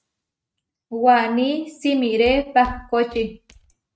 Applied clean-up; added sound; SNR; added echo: neural mask model RNNoise.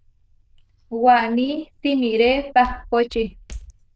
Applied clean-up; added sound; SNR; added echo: neural diffusion model UNIVERSE++.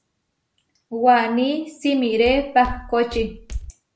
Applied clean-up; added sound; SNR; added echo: none; Walk, footsteps; 12 dB; none.